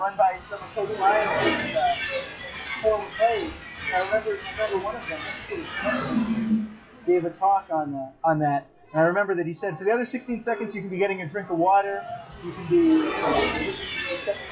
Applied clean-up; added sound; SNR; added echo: classical method WPE with log-MMSE.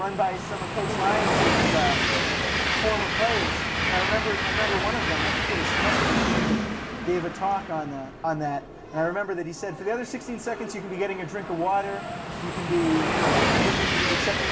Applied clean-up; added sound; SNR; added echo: none; Train; -3 dB; reverberation time 0.4 s.